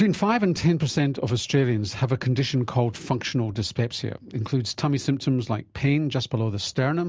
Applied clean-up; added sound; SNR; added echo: none; none; none; none.